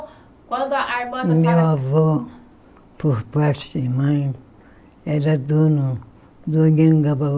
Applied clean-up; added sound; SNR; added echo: none; none; none; none.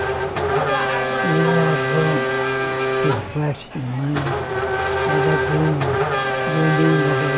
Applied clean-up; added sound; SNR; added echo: none; Race car, auto racing / Accelerating, revving, vroom; -2 dB; none.